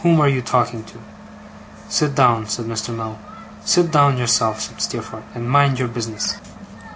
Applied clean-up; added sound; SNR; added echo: none; none; none; none.